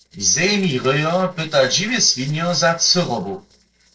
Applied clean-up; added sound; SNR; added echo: neural separator model SepFormer DNS4.